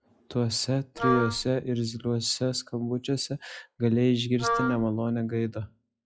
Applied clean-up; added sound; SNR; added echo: classical method log-MMSE.